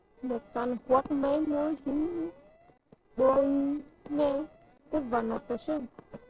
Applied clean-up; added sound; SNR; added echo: neural separator model SepFormer DNS4.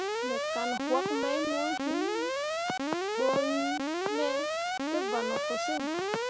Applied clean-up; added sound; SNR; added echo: none; Alarm; -3 dB; none.